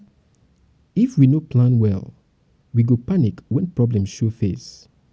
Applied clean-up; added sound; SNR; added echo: none; none; none; none.